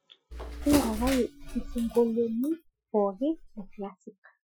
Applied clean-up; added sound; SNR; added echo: classical method Wiener filter.